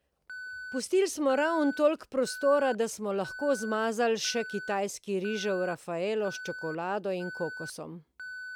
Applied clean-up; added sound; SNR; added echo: none; Alarm; 13 dB; none.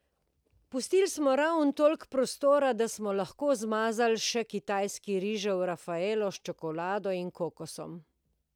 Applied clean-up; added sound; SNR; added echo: none; none; none; none.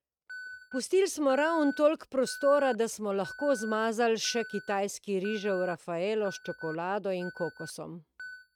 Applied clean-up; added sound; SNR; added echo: neural mask model RNNoise.